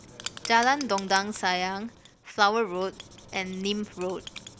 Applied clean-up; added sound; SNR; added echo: none; Writing; 16 dB; none.